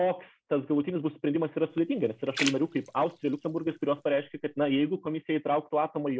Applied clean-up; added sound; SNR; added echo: none; Splash, splatter; 12 dB; none.